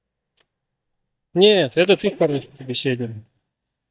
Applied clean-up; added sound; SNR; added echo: neural mask model DeepFilterNet 3.